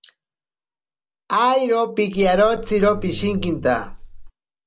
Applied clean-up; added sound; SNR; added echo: none; Buzz; 11 dB; none.